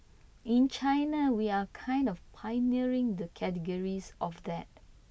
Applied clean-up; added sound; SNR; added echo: none; none; none; none.